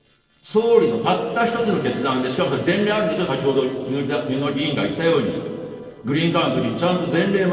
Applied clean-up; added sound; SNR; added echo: neural separator model SepFormer DNS4.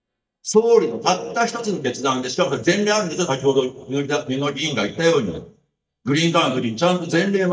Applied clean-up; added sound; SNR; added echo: neural mask model DeepFilterNet 3.